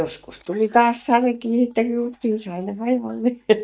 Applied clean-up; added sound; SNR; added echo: neural mask model DeepFilterNet 3.